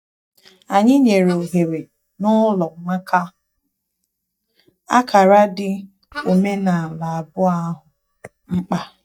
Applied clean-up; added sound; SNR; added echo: neural mask model DeepFilterNet 3.